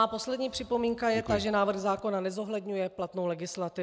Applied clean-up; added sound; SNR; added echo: none; none; none; none.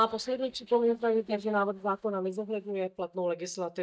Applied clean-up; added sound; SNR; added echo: neural mask model DeepFilterNet 3.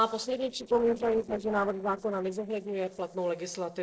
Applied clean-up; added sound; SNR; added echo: neural separator model SepFormer DNS4.